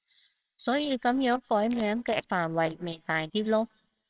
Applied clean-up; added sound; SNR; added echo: neural separator model SepFormer WHAMR!.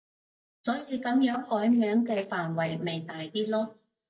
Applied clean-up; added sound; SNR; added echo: neural mask model DeepFilterNet 3.